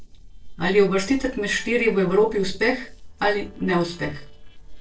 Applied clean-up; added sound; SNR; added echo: neural separator model SepFormer DNS4.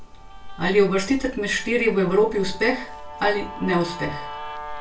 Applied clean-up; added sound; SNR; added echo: none; Guitar; 15 dB; reverberation time 0.3 s.